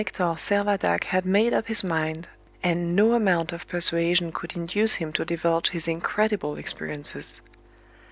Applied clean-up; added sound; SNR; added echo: none; none; none; none.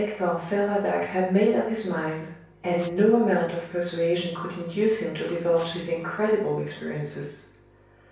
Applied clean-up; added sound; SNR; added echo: none; Writing; 17 dB; reverberation time 0.6 s.